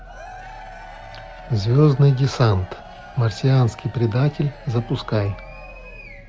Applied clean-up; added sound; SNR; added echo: none; Crowd / Cheering + Vehicle; 17 dB; none.